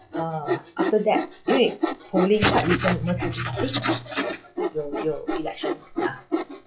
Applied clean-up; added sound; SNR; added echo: classical method log-MMSE.